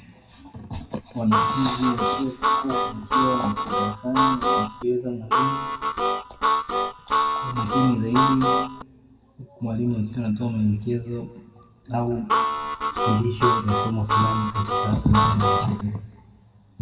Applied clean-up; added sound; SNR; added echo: none; Harmonica; -2 dB; reverberation time 1.7 s.